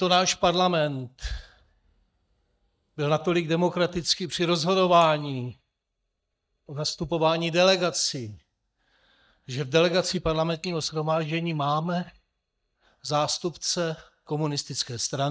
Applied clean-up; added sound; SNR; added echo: neural mask model DeepFilterNet 3.